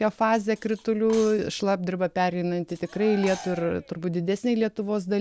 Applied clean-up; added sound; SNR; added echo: none; Cutlery, silverware + Cheering; 19 dB; none.